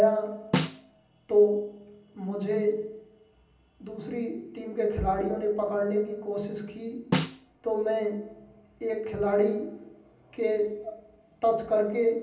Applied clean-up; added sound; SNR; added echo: none; Snare drum; 3 dB; reverberation time 0.6 s.